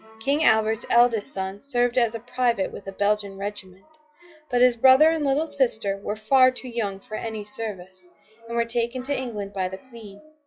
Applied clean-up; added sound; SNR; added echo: classical method log-MMSE.